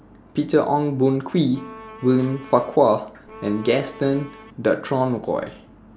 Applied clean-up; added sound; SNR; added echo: none; Bowed string instrument; 19 dB; none.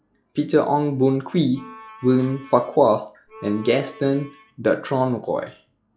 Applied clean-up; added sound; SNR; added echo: classical method log-MMSE.